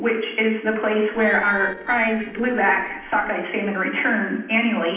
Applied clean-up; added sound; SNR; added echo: neural separator model SepFormer DNS4.